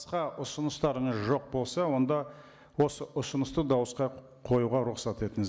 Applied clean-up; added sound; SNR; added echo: none; none; none; none.